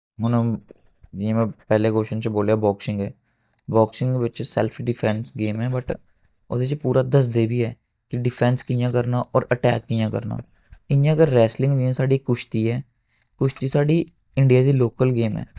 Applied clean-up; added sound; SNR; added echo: neural mask model DeepFilterNet 3.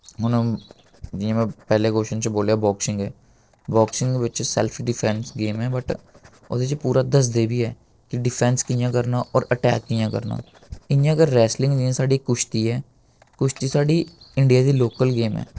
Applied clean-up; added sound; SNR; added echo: neural separator model SepFormer DNS4.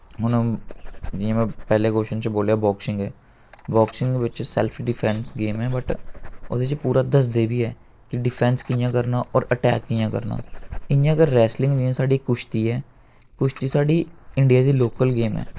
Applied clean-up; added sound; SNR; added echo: neural mask model Resemble Enhance denoiser.